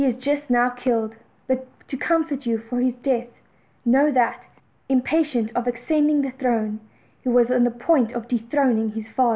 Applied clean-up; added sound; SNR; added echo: none; none; none; none.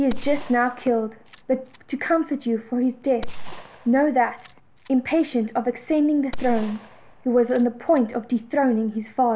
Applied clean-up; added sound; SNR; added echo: none; Gunshot, gunfire; 12 dB; none.